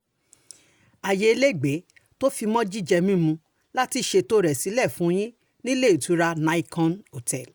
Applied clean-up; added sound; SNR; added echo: none; none; none; none.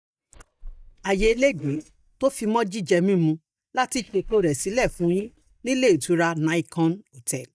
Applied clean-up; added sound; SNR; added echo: neural mask model DeepFilterNet 3.